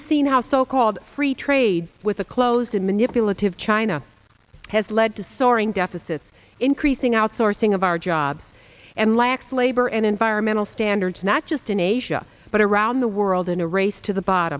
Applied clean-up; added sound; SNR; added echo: none; none; none; none.